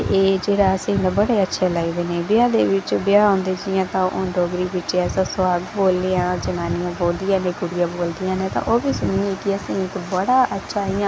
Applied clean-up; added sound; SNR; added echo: none; none; none; none.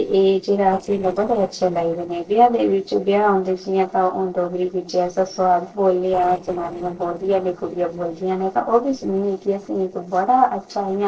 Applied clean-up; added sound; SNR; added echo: neural separator model SepFormer DNS4.